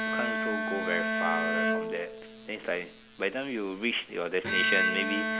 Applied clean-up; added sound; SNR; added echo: none; Bowed string instrument; -2 dB; none.